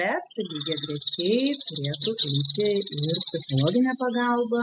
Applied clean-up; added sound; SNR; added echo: classical method spectral subtraction.